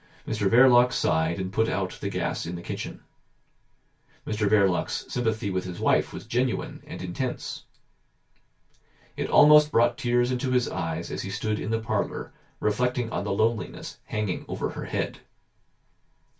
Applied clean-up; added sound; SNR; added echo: none; none; none; reverberation time 0.2 s.